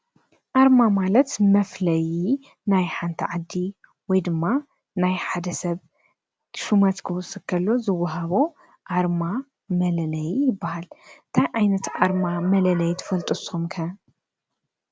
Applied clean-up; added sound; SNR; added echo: none; none; none; none.